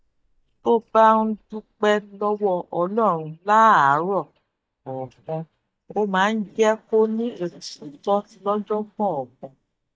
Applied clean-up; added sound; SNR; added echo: neural mask model DeepFilterNet 3.